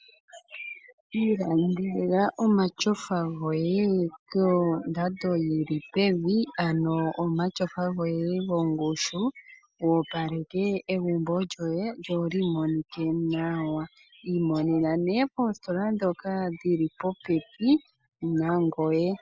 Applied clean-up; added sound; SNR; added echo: none; none; none; none.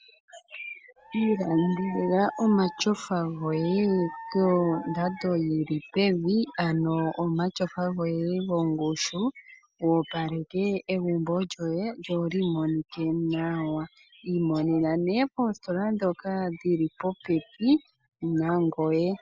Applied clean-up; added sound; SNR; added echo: none; Dog; 14 dB; none.